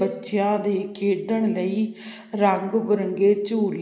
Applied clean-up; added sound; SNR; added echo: none; none; none; none.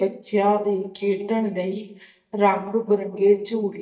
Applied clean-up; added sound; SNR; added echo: neural mask model DeepFilterNet 3.